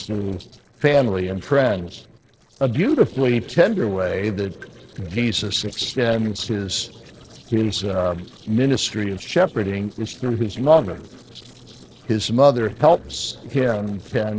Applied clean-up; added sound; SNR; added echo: neural separator model SepFormer DNS4.